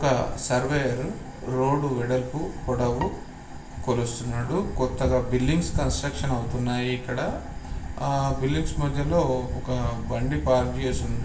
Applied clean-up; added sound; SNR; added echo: none; Bowed string instrument; 17 dB; reverberation time 0.9 s.